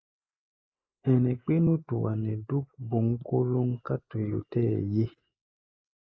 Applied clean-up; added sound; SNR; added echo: neural mask model Resemble Enhance denoiser.